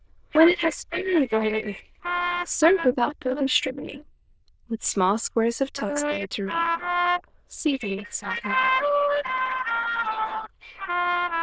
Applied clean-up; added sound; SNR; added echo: neural diffusion model UNIVERSE++.